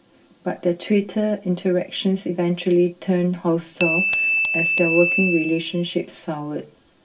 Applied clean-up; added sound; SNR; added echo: none; Glass / Bell; 2 dB; reverberation time 0.2 s.